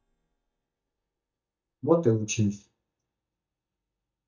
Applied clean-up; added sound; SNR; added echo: neural mask model DeepFilterNet 3.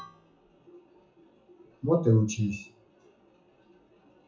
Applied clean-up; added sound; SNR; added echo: classical method WPE with log-MMSE.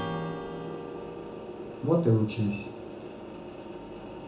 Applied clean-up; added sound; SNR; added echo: none; Strum; 9 dB; reverberation time 0.7 s.